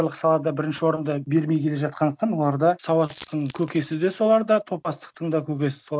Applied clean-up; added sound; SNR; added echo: none; Coin (dropping); 17 dB; none.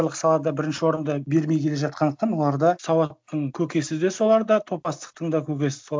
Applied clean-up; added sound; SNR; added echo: none; none; none; none.